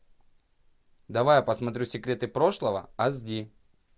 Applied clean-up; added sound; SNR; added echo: none; none; none; none.